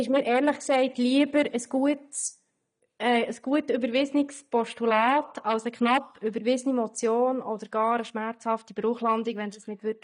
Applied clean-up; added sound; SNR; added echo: neural mask model DeepFilterNet 3.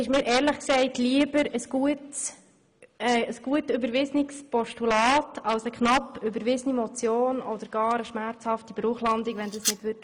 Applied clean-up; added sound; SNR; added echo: none; Domestic sounds, home sounds; 6 dB; none.